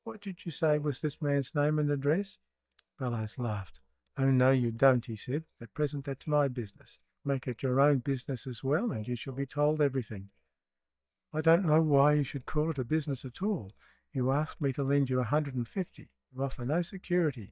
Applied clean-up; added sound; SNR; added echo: neural mask model DeepFilterNet 3.